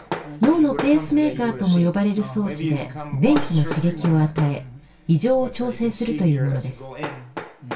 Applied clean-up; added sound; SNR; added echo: none; Hammer; 14 dB; reverberation time 0.2 s.